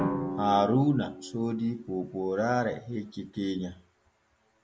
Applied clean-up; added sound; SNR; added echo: none; Drum; 9 dB; none.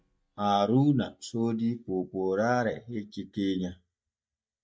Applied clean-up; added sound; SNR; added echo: neural mask model DeepFilterNet 3.